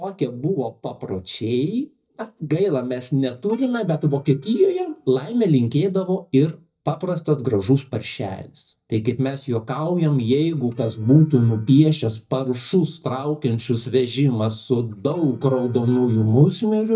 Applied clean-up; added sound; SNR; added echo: neural mask model DeepFilterNet 3.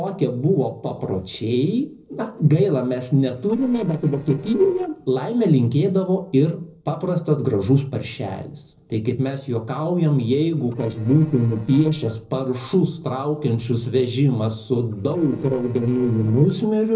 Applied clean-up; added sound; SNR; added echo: neural separator model SepFormer DNS4.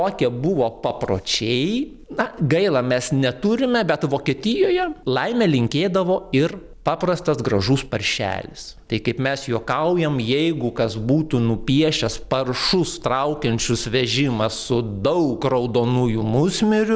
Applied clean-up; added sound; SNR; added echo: none; none; none; none.